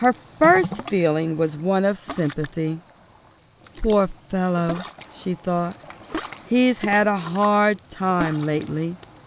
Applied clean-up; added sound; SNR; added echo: none; Ocean; 14 dB; none.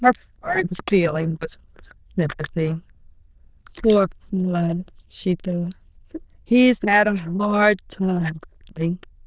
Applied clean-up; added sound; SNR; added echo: neural diffusion model UNIVERSE++.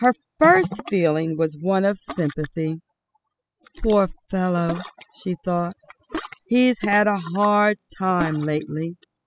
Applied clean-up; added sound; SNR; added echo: classical method spectral subtraction.